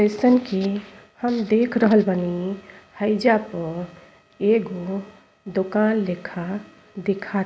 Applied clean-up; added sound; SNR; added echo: none; none; none; none.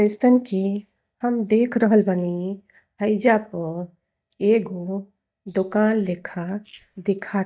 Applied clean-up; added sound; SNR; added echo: neural mask model DeepFilterNet 3.